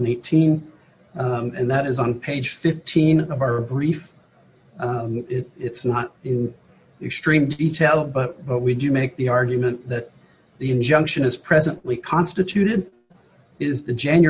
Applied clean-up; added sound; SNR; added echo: none; none; none; none.